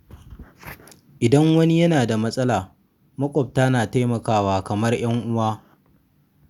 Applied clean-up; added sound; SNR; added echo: none; none; none; none.